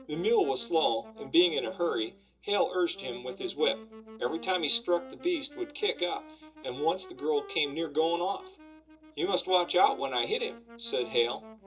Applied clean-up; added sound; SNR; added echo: none; Wind instrument, woodwind instrument; 18 dB; reverberation time 0.2 s.